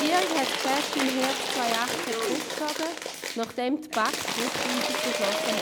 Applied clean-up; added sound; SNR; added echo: none; Applause / Crowd / Cheering; 0 dB; none.